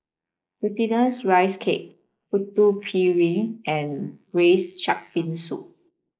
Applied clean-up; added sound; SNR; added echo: neural mask model Resemble Enhance denoiser.